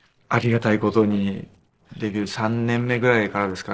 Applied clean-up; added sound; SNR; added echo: neural separator model SepFormer DNS4.